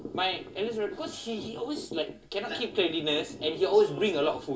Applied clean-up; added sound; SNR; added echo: none; none; none; reverberation time 0.1 s.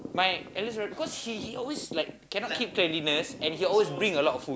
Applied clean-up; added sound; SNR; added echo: none; none; none; none.